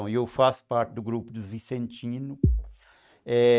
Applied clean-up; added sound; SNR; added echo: neural mask model RNNoise.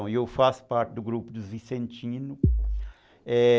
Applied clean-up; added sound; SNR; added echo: none; Bass drum; -3 dB; none.